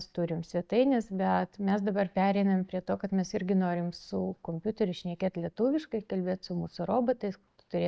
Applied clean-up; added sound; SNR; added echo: none; none; none; none.